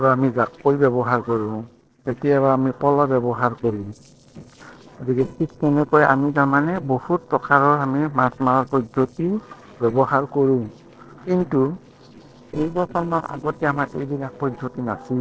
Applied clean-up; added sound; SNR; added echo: neural separator model SepFormer DNS4.